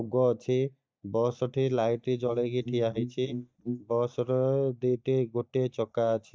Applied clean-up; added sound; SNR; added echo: neural mask model DeepFilterNet 3.